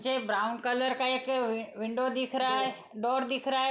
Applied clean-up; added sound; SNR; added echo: none; none; none; none.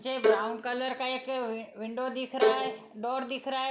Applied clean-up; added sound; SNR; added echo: none; Bowed string instrument; -2 dB; none.